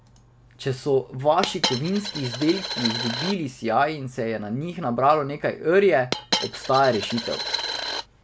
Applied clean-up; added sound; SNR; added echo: none; Coin (dropping); 5 dB; none.